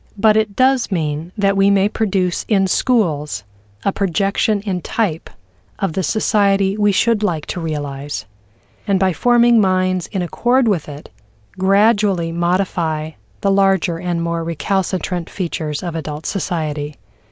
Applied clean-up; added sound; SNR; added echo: none; none; none; none.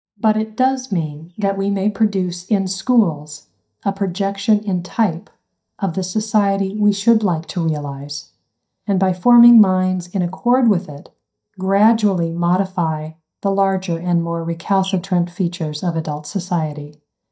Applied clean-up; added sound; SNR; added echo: neural mask model DeepFilterNet 3.